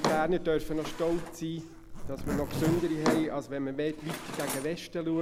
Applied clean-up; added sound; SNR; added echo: none; Zipper (clothing) + Drawer open or close; 4 dB; none.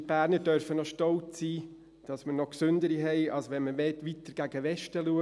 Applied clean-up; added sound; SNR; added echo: none; none; none; none.